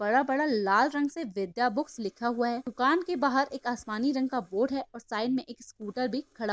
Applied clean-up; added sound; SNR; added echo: neural mask model Resemble Enhance denoiser.